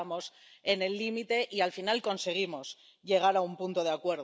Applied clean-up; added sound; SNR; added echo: none; none; none; none.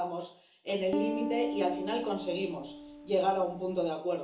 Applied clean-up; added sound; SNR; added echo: none; Piano; 5 dB; reverberation time 0.8 s.